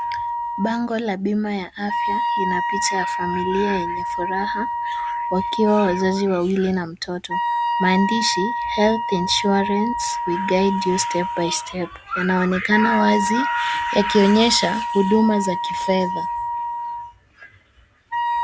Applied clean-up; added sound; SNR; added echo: none; Wind instrument, woodwind instrument; 3 dB; none.